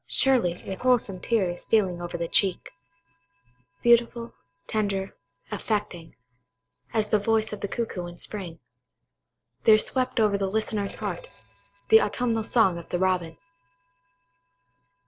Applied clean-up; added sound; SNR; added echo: neural separator model SepFormer DNS4.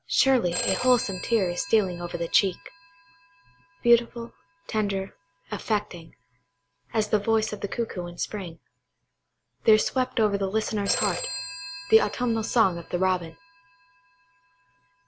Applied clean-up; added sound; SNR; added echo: none; Telephone; 13 dB; none.